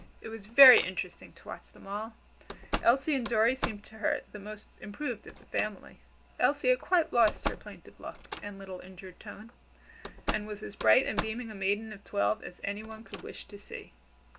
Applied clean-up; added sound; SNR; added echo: none; Slam; 11 dB; none.